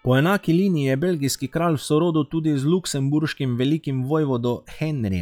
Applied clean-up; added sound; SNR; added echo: classical method log-MMSE.